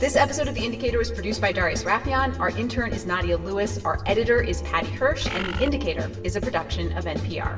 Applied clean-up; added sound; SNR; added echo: none; Bird; 7 dB; reverberation time 0.8 s.